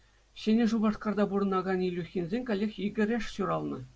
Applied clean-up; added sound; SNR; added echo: none; none; none; none.